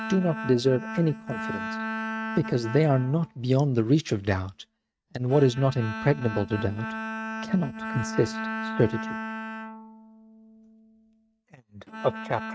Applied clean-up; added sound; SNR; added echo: neural mask model RNNoise.